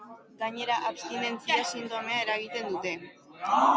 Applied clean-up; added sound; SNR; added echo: none; none; none; none.